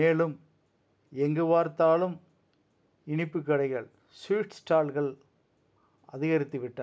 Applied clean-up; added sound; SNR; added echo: none; none; none; none.